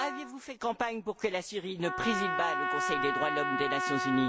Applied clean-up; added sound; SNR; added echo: none; Trumpet; 1 dB; none.